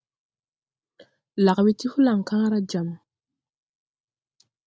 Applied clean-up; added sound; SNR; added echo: none; none; none; none.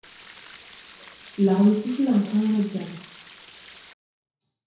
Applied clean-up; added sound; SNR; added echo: none; Stream; 17 dB; reverberation time 0.6 s.